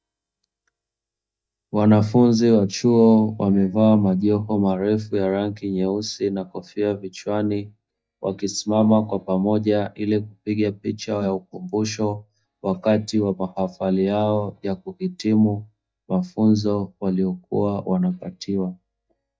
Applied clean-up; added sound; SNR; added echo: neural mask model DeepFilterNet 3.